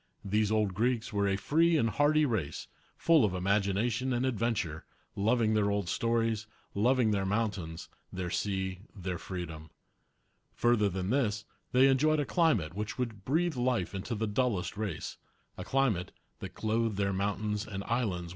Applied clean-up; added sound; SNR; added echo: none; none; none; none.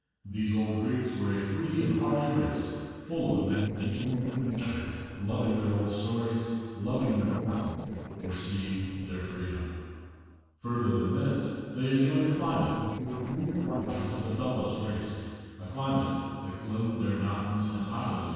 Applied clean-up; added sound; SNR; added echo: neural separator model SepFormer DNS4.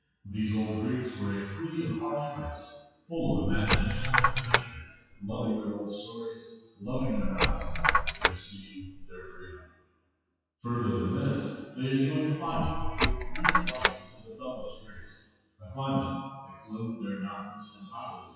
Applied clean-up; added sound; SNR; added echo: classical method WPE with log-MMSE.